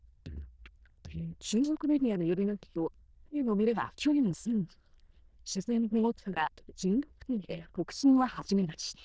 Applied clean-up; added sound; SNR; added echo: neural diffusion model UNIVERSE++.